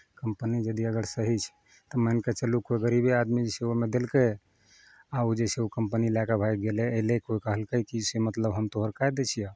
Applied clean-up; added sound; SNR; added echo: none; none; none; none.